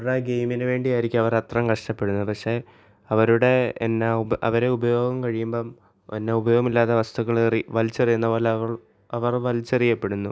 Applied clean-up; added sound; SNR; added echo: none; none; none; none.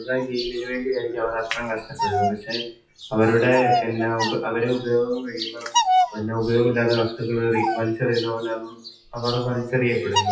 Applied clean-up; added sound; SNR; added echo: classical method WPE with log-MMSE.